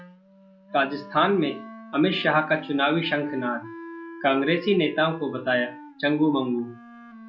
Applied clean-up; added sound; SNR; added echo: none; Wind instrument, woodwind instrument; 16 dB; none.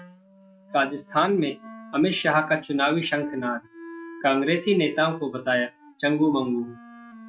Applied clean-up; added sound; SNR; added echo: neural mask model RNNoise.